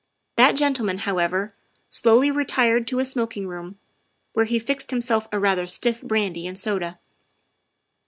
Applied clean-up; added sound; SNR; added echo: none; none; none; none.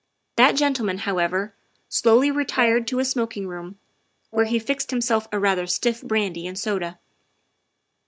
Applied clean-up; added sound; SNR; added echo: none; Brass instrument; 14 dB; none.